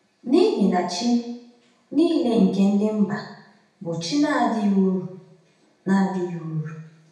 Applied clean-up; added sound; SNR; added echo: none; none; none; reverberation time 0.8 s.